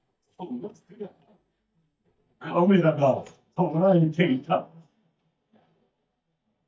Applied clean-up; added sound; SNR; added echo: neural mask model DeepFilterNet 3.